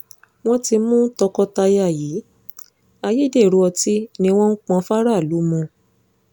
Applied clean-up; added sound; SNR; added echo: none; none; none; none.